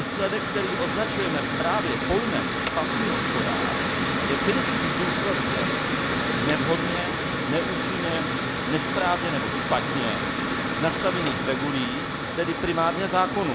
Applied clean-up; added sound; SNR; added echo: none; Mechanical fan; -2 dB; none.